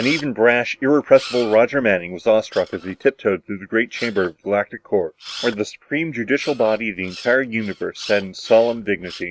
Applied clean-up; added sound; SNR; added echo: neural mask model RNNoise.